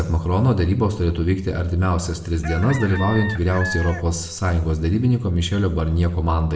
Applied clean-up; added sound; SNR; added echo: none; Chicken, rooster; 13 dB; reverberation time 0.8 s.